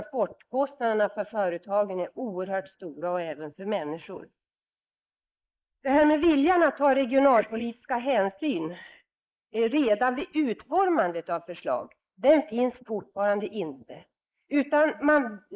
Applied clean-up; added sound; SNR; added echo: neural mask model Resemble Enhance denoiser.